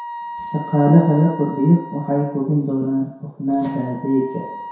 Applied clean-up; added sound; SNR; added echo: none; Wind instrument, woodwind instrument; 14 dB; reverberation time 0.7 s.